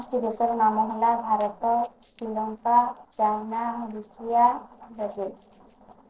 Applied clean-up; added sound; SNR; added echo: neural separator model SepFormer DNS4.